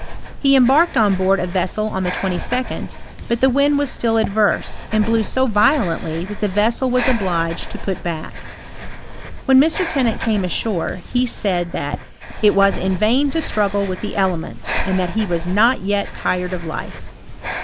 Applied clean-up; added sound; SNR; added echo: none; Breathing; 7 dB; none.